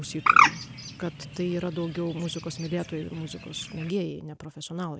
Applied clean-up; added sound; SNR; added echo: none; Bird; -5 dB; none.